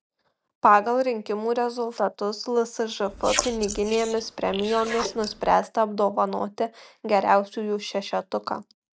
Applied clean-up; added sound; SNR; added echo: neural mask model Resemble Enhance denoiser.